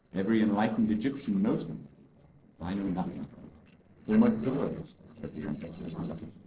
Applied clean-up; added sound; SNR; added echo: neural separator model SepFormer DNS4.